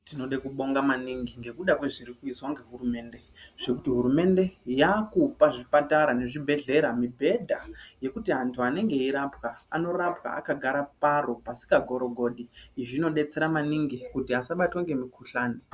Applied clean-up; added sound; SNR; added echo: none; none; none; none.